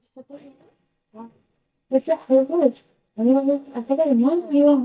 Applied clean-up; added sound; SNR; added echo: neural mask model DeepFilterNet 3.